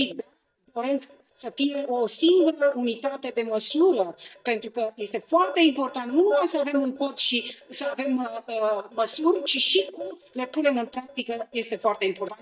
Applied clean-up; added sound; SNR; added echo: neural mask model DeepFilterNet 3.